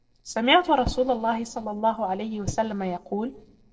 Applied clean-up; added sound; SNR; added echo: neural separator model SepFormer DNS4.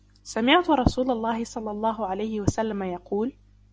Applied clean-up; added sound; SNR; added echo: none; none; none; none.